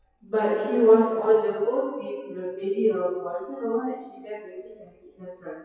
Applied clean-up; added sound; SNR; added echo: classical method WPE with log-MMSE.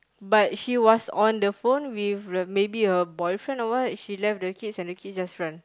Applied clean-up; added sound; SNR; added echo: none; none; none; none.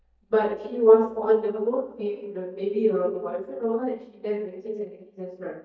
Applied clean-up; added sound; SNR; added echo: neural mask model DeepFilterNet 3.